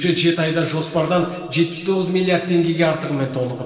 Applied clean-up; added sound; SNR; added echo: neural separator model SepFormer DNS4.